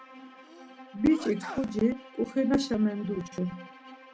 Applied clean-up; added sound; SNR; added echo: none; Bowed string instrument + Sneeze; 17 dB; none.